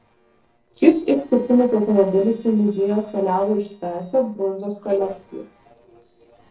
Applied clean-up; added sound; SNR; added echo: neural separator model SepFormer DNS4.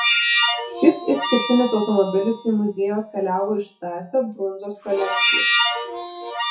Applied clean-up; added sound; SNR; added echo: classical method WPE with log-MMSE.